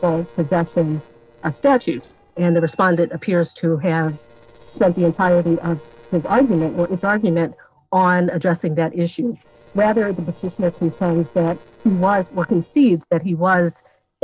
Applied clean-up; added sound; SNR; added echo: neural separator model SepFormer DNS4.